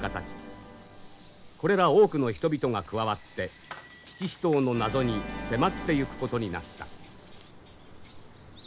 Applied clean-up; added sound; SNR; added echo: none; Organ; 13 dB; none.